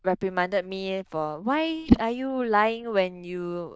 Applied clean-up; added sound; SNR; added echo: neural diffusion model UNIVERSE++.